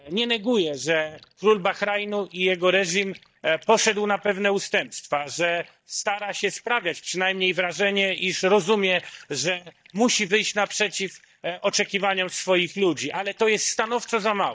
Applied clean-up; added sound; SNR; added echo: neural mask model DeepFilterNet 3.